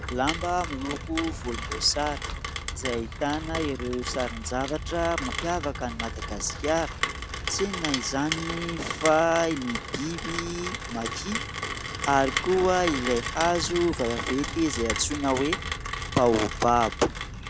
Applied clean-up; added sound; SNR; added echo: none; Rain; 5 dB; none.